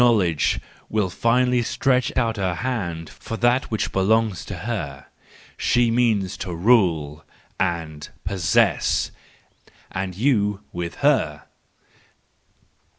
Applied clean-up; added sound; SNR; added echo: none; none; none; none.